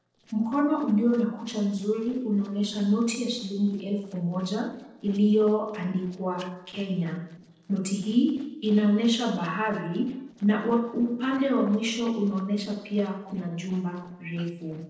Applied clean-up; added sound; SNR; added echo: neural separator model SepFormer DNS4.